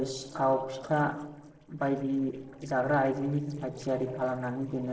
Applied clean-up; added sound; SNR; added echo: neural separator model SepFormer DNS4.